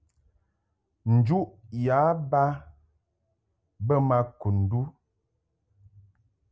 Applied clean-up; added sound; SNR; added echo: none; none; none; none.